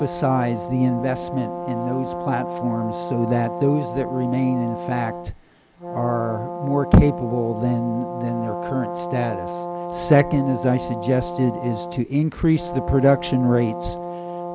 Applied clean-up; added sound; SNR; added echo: none; Brass instrument; 8 dB; none.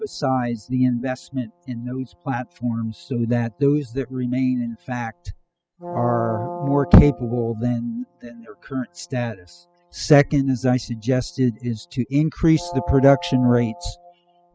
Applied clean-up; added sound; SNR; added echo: classical method spectral subtraction.